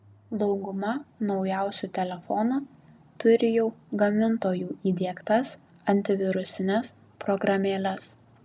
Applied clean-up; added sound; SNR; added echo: none; none; none; none.